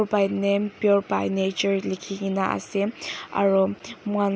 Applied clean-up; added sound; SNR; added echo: none; none; none; none.